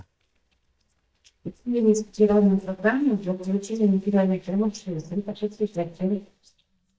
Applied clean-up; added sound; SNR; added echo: neural mask model DeepFilterNet 3.